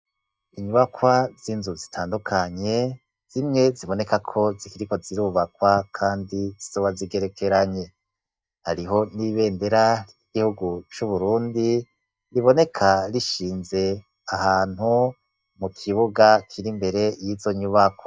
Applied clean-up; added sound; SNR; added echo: neural mask model DeepFilterNet 3.